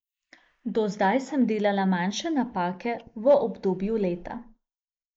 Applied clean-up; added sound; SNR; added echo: neural mask model Resemble Enhance denoiser.